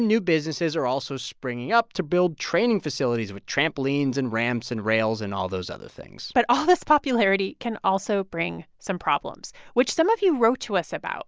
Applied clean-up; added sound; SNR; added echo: none; none; none; none.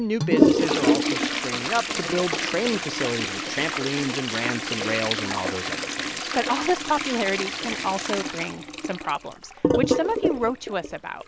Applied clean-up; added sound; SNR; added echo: none; Toilet flush; -2 dB; none.